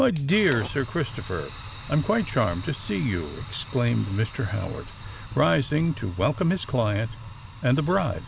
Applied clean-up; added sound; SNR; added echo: none; Fire; 13 dB; none.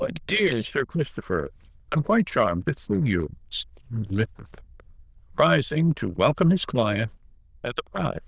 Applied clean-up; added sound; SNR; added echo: neural diffusion model UNIVERSE++.